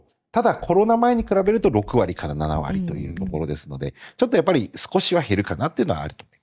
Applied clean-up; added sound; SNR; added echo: neural mask model DeepFilterNet 3.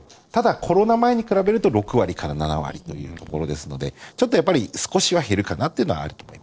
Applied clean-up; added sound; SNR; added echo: neural separator model SepFormer DNS4.